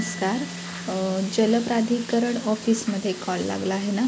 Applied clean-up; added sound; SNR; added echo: none; Mallet percussion; 15 dB; none.